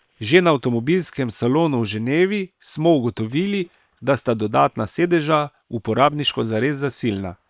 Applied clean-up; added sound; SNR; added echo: neural separator model SepFormer WHAM!.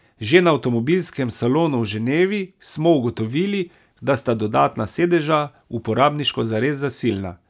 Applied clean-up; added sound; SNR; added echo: none; none; none; none.